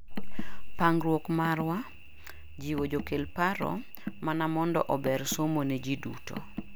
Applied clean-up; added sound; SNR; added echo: none; Car; 15 dB; none.